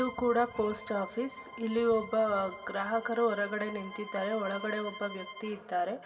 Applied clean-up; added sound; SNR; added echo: none; Bowed string instrument; 14 dB; reverberation time 2.1 s.